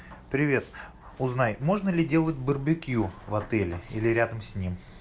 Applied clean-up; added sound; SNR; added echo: none; none; none; none.